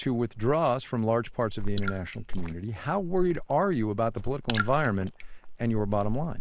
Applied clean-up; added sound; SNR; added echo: neural mask model Resemble Enhance denoiser.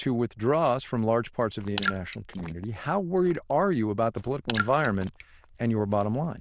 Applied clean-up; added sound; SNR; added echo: neural diffusion model UNIVERSE++.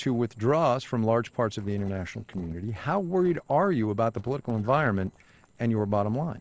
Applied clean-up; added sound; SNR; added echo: neural separator model SepFormer DNS4.